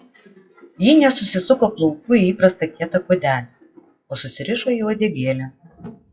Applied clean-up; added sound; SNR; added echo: classical method WPE with log-MMSE.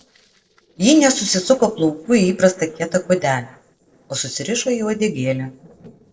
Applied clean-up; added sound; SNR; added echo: neural separator model SepFormer DNS4.